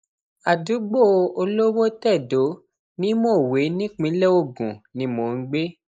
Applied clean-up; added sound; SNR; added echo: neural mask model Resemble Enhance denoiser.